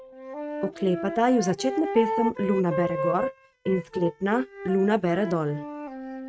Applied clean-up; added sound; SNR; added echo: neural mask model RNNoise.